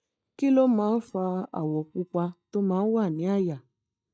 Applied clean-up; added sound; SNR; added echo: neural mask model DeepFilterNet 3.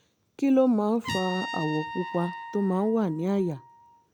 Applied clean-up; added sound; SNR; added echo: none; Trumpet; 12 dB; none.